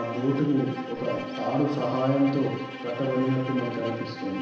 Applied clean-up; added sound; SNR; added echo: none; Bowed string instrument; 9 dB; reverberation time 1.0 s.